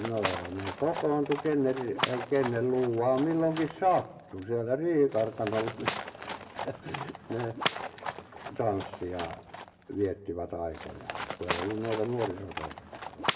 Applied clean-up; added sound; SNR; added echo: none; Livestock, farm animals, working animals; 8 dB; reverberation time 0.8 s.